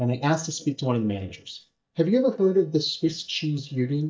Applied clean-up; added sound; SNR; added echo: neural mask model DeepFilterNet 3.